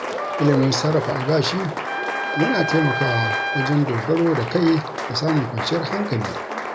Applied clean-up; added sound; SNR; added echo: none; Trumpet + Applause; 4 dB; none.